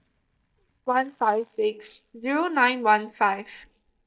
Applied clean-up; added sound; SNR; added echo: neural mask model DeepFilterNet 3.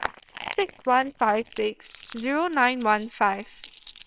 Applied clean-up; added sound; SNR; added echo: neural separator model SepFormer WHAMR!.